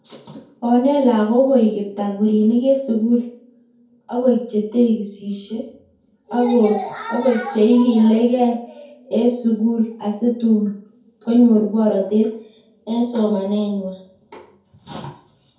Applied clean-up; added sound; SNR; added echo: none; none; none; reverberation time 0.6 s.